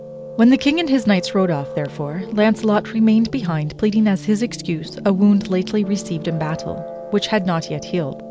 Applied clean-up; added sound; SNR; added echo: none; Piano; 13 dB; none.